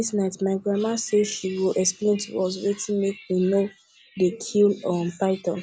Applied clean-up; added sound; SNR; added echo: none; none; none; none.